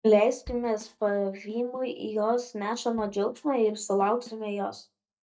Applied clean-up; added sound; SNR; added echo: neural mask model DeepFilterNet 3.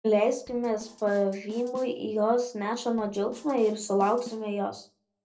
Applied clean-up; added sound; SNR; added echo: neural separator model SepFormer DNS4.